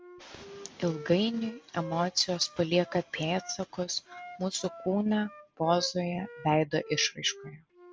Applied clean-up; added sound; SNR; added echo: none; Wind instrument, woodwind instrument; 17 dB; none.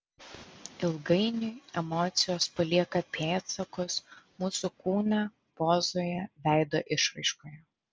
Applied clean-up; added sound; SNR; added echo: none; none; none; none.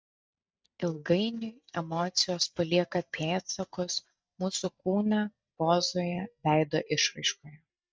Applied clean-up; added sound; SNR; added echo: neural mask model DeepFilterNet 3.